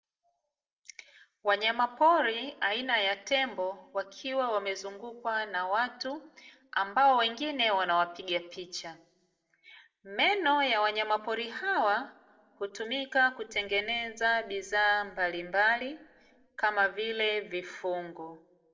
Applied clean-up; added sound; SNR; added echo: neural separator model SepFormer DNS4.